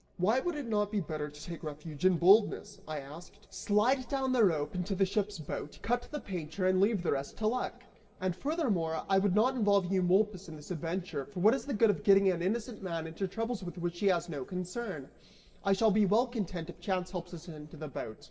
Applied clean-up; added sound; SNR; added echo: none; none; none; reverberation time 1.4 s.